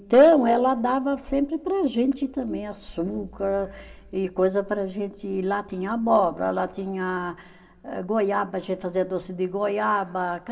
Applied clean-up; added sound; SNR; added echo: none; none; none; reverberation time 0.4 s.